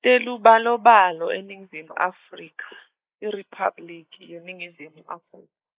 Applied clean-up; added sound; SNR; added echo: neural mask model Resemble Enhance denoiser.